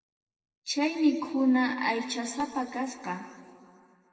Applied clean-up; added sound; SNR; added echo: none; none; none; reverberation time 2.2 s.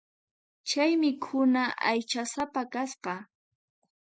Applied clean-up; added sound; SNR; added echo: none; none; none; none.